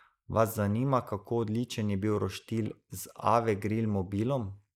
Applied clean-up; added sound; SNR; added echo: neural mask model Resemble Enhance denoiser.